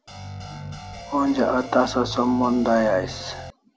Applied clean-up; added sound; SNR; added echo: none; Guitar; 13 dB; none.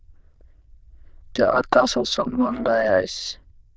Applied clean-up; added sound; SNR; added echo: neural diffusion model UNIVERSE++.